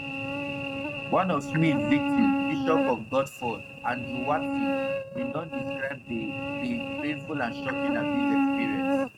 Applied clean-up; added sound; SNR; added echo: neural mask model RNNoise.